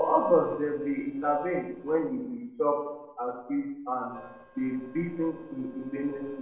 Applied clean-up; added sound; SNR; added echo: neural separator model SepFormer DNS4.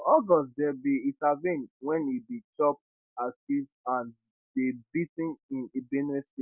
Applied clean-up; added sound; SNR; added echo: none; none; none; none.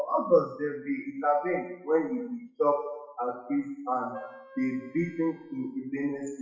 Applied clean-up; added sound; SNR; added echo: classical method WPE with log-MMSE.